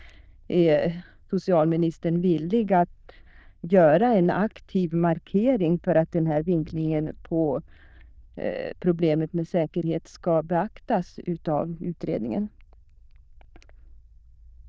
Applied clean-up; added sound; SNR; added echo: neural diffusion model UNIVERSE++.